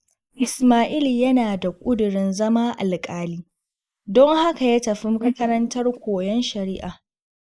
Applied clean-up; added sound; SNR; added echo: neural mask model Resemble Enhance denoiser.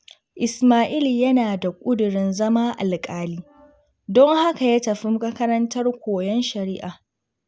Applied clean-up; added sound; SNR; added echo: none; none; none; none.